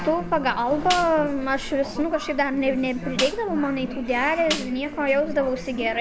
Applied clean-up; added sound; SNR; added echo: none; Snare drum; 13 dB; none.